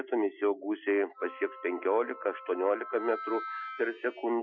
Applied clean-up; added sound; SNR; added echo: classical method Wiener filter.